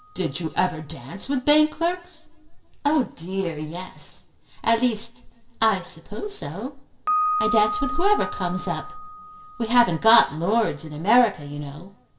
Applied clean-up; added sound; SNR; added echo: none; Piano; 10 dB; reverberation time 0.7 s.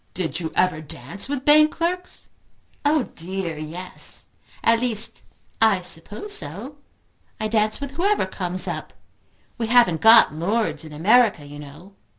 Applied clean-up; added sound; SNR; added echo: none; none; none; none.